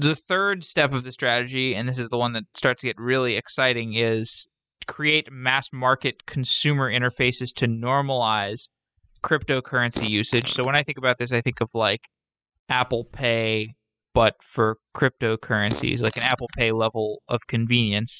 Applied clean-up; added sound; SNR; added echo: classical method spectral subtraction.